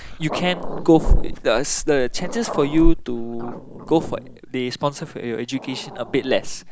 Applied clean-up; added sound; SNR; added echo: none; Growling; 1 dB; none.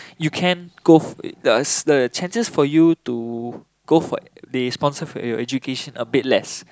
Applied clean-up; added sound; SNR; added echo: none; none; none; none.